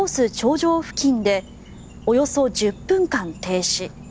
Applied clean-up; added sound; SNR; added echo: none; Insect; 18 dB; none.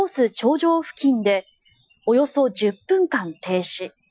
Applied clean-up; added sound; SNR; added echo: classical method Wiener filter.